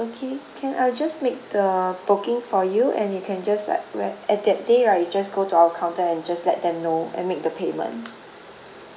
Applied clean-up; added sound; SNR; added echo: none; none; none; none.